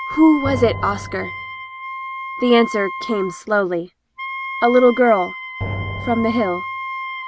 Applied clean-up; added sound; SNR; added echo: none; Wind instrument, woodwind instrument + Drum; 9 dB; none.